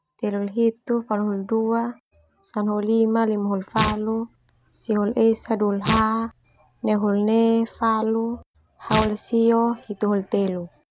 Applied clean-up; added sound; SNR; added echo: none; Tearing; 9 dB; none.